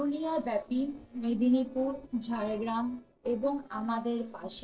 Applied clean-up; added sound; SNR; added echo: neural separator model SepFormer DNS4.